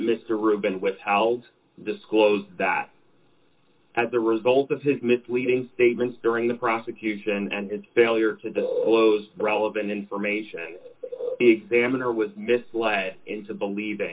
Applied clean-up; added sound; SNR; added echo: none; none; none; reverberation time 0.2 s.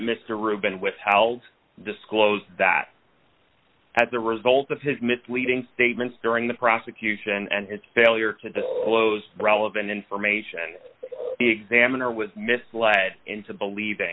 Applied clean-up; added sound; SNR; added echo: none; none; none; none.